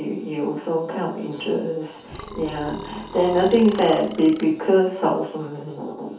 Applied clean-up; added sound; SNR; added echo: none; Burping, eructation; 15 dB; reverberation time 0.5 s.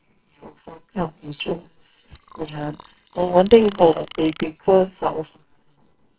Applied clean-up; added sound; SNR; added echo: neural separator model SepFormer WHAMR!.